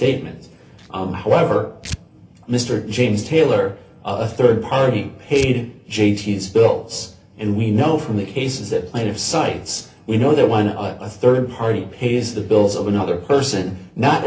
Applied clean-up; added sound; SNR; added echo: none; Tearing; 18 dB; reverberation time 0.3 s.